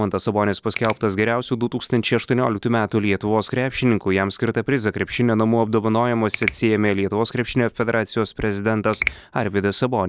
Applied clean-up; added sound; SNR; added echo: neural mask model Resemble Enhance denoiser.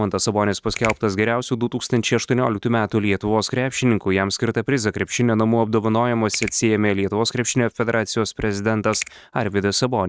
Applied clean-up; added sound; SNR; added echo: neural mask model RNNoise.